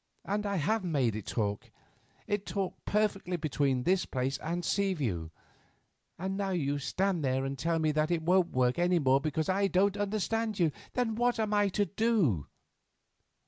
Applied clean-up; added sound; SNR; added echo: none; none; none; none.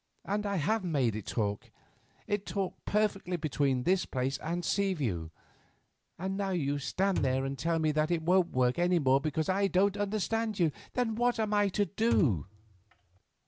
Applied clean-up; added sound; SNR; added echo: none; Thump, thud; 9 dB; none.